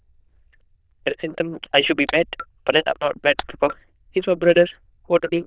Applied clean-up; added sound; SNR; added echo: neural diffusion model UNIVERSE++.